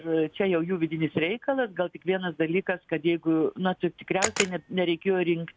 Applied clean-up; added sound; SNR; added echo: none; Camera; 6 dB; none.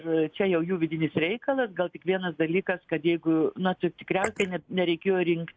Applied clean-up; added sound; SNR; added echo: neural mask model Resemble Enhance denoiser.